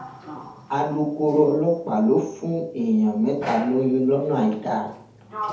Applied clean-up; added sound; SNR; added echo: none; Sliding door; 16 dB; reverberation time 0.6 s.